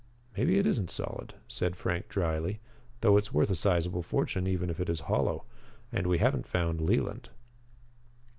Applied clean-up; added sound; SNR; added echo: none; none; none; none.